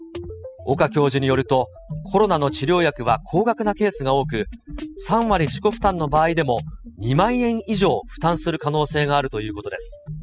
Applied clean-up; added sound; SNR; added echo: classical method spectral subtraction.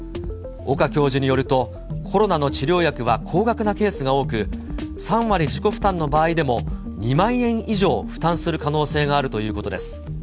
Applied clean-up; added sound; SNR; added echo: none; Drum kit; 18 dB; none.